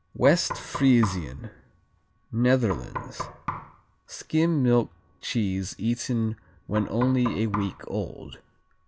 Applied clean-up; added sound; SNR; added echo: none; Knock; 11 dB; none.